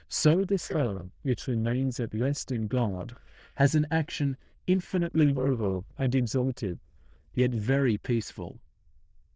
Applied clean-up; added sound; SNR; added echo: neural diffusion model UNIVERSE++.